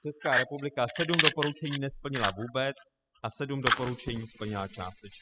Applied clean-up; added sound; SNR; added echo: classical method spectral subtraction.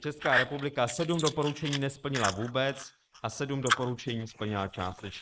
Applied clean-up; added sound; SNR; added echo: neural mask model Resemble Enhance denoiser.